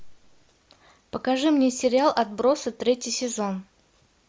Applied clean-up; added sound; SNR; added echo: none; none; none; none.